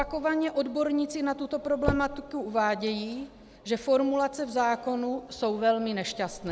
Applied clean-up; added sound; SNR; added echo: none; Motor vehicle (road); 13 dB; none.